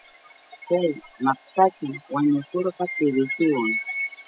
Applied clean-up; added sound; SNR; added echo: classical method spectral subtraction.